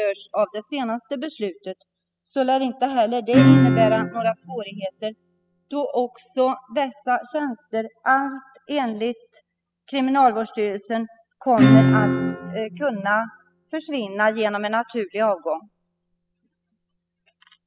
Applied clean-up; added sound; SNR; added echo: classical method spectral subtraction.